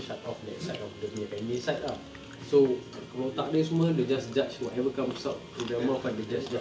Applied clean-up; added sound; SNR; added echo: none; none; none; none.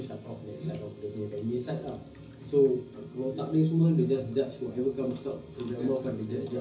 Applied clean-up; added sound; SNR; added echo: none; none; none; reverberation time 0.4 s.